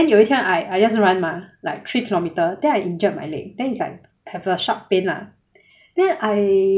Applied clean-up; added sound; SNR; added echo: none; none; none; none.